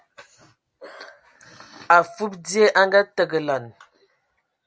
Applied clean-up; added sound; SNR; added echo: none; none; none; none.